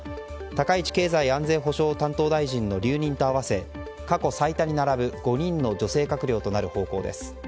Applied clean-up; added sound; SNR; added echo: none; none; none; none.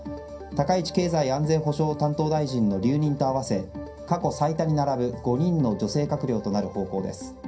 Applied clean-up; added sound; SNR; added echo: none; none; none; reverberation time 0.3 s.